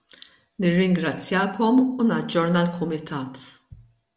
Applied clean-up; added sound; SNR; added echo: none; none; none; none.